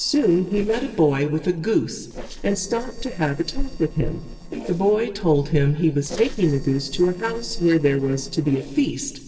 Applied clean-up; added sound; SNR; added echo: neural separator model SepFormer DNS4.